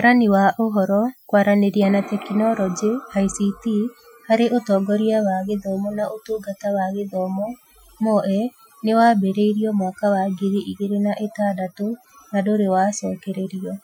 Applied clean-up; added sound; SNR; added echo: classical method Wiener filter.